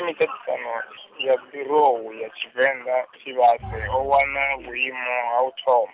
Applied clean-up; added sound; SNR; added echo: none; Bowed string instrument; 15 dB; none.